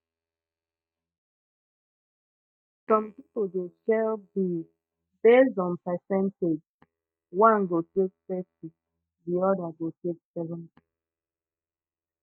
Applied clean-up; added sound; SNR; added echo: neural mask model DeepFilterNet 3.